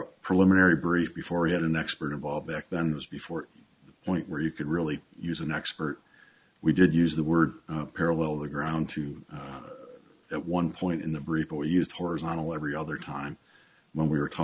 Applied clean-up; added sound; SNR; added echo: none; none; none; none.